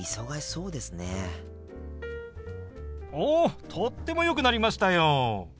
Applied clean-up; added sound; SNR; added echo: none; none; none; none.